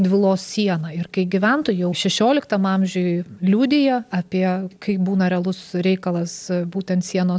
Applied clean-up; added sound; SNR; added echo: none; none; none; none.